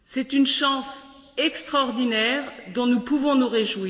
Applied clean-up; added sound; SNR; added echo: none; none; none; reverberation time 1.6 s.